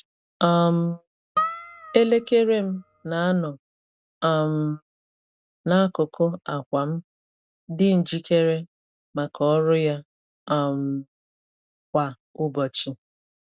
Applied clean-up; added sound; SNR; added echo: none; Harp; 8 dB; none.